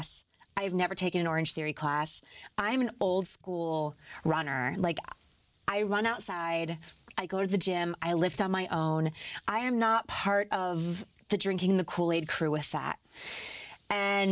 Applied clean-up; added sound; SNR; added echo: none; none; none; none.